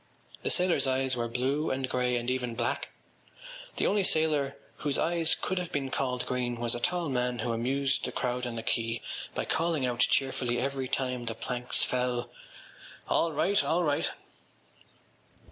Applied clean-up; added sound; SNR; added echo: none; none; none; none.